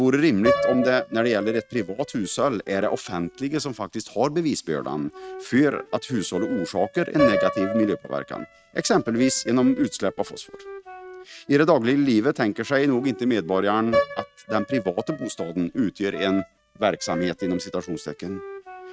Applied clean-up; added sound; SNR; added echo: neural mask model RNNoise.